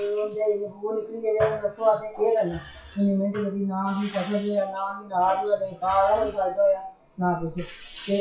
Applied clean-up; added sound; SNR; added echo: classical method WPE with log-MMSE.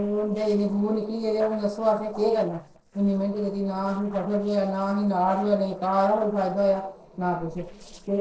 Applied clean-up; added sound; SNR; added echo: neural separator model SepFormer DNS4.